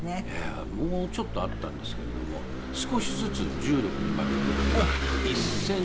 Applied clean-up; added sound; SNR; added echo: none; Engine / Vehicle; -2 dB; none.